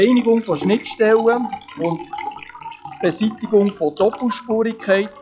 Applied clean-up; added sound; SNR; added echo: classical method log-MMSE.